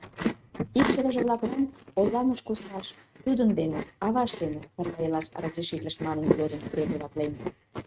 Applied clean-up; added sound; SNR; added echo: neural mask model RNNoise.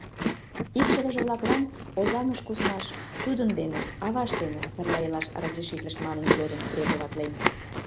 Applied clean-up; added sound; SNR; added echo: none; Chewing, mastication; 0 dB; none.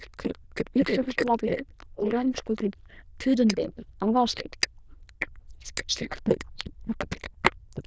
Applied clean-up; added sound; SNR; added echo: neural diffusion model UNIVERSE++.